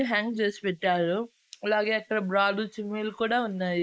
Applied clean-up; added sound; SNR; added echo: neural mask model Resemble Enhance denoiser.